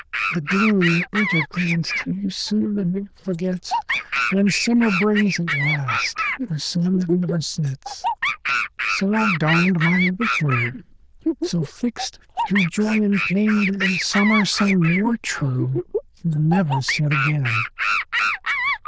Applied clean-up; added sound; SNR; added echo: neural diffusion model UNIVERSE++.